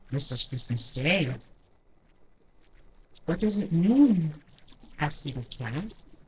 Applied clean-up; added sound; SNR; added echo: neural separator model SepFormer DNS4.